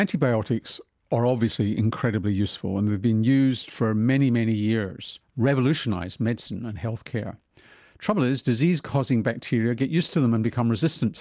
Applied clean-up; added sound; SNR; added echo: none; none; none; none.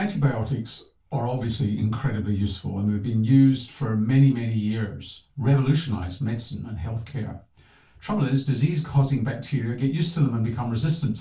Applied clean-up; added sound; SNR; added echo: none; none; none; reverberation time 0.2 s.